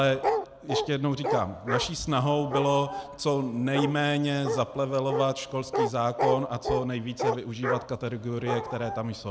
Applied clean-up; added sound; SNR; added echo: none; Bark; 4 dB; none.